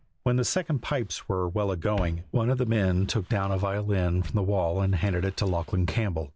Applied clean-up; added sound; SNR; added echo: none; Walk, footsteps; 19 dB; none.